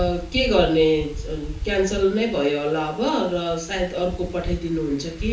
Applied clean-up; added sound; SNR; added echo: none; Wind; 10 dB; reverberation time 0.9 s.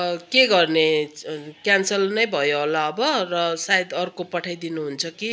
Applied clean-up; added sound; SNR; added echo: none; none; none; none.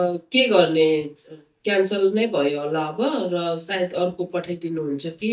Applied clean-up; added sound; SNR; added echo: neural mask model DeepFilterNet 3.